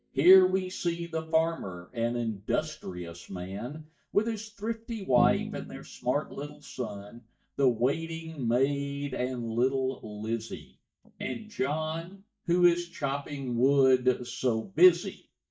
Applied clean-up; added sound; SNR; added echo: neural mask model DeepFilterNet 3.